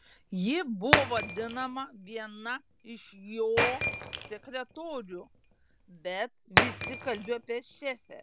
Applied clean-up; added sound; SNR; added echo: none; Shatter; -1 dB; none.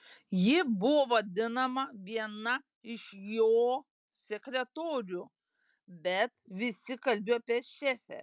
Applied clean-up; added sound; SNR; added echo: none; none; none; none.